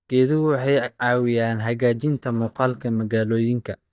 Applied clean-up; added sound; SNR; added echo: neural mask model DeepFilterNet 3.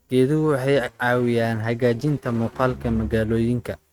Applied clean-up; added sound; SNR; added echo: neural mask model RNNoise.